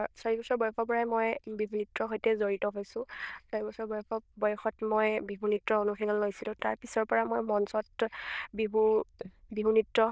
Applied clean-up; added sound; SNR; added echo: neural diffusion model UNIVERSE++.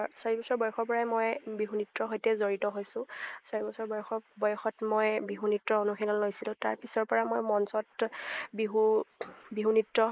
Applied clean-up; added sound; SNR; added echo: neural mask model Resemble Enhance denoiser.